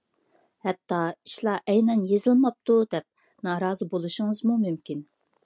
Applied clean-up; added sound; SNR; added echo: none; none; none; none.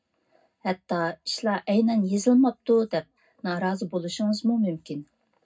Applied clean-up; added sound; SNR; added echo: none; none; none; reverberation time 0.3 s.